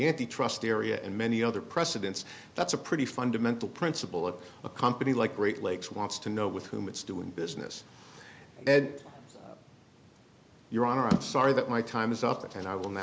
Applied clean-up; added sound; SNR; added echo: none; none; none; none.